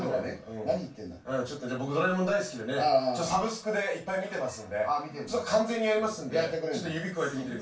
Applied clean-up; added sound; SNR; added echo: none; none; none; reverberation time 0.2 s.